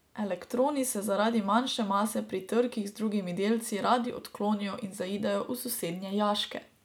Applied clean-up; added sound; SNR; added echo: none; none; none; none.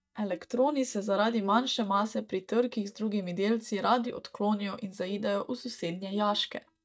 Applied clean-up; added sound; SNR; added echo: neural mask model DeepFilterNet 3.